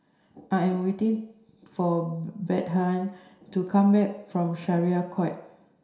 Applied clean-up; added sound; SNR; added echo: none; none; none; reverberation time 0.7 s.